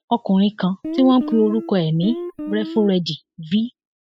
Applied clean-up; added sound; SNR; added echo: classical method spectral subtraction.